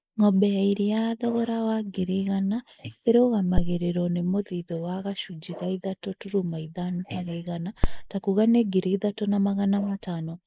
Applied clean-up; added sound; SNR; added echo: neural mask model Resemble Enhance denoiser.